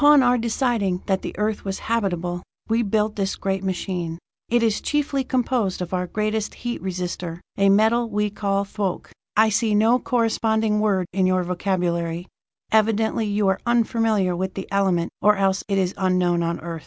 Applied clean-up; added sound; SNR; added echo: none; none; none; none.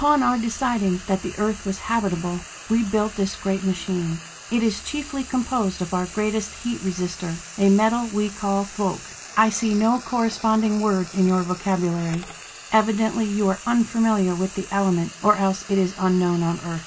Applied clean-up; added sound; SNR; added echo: none; Frying (food); 17 dB; reverberation time 0.2 s.